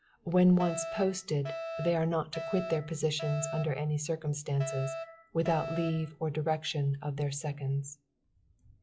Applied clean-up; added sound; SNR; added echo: classical method log-MMSE.